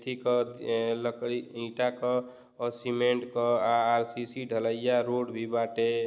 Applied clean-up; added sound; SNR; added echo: none; none; none; none.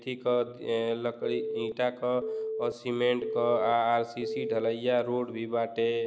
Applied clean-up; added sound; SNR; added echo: none; Telephone; 6 dB; none.